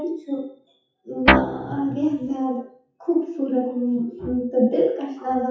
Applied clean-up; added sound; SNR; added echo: classical method WPE with log-MMSE.